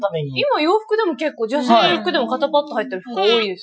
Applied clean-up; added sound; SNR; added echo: classical method Wiener filter.